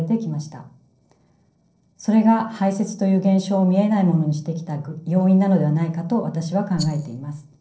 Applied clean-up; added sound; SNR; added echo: neural separator model SepFormer DNS4.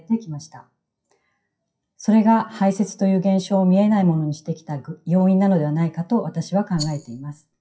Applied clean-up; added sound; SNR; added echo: classical method WPE with log-MMSE.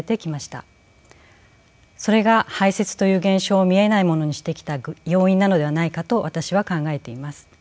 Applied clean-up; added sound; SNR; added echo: none; none; none; none.